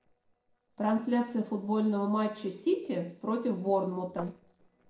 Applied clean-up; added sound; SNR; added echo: neural separator model SepFormer DNS4.